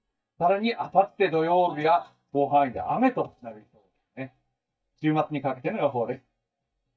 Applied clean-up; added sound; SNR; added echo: neural mask model DeepFilterNet 3.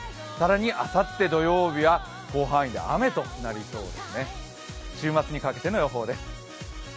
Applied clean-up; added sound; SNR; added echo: none; none; none; none.